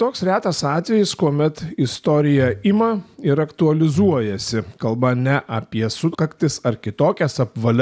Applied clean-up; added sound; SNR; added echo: none; Bowed string instrument; 18 dB; none.